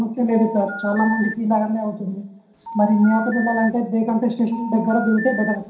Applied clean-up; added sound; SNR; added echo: none; Telephone; 11 dB; reverberation time 0.5 s.